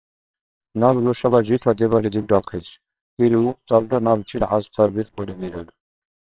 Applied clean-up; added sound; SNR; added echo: neural separator model SepFormer WHAMR!.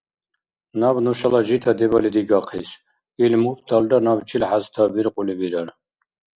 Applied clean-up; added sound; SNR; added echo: none; none; none; none.